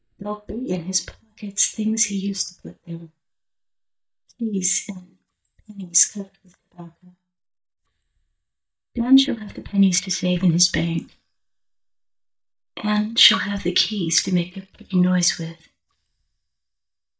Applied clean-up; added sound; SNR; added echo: neural mask model DeepFilterNet 3.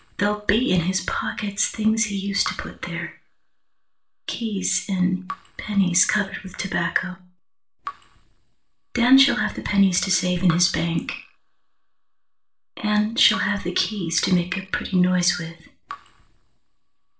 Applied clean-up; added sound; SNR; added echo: neural separator model SepFormer DNS4.